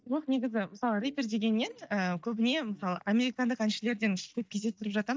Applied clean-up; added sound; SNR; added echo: neural mask model DeepFilterNet 3.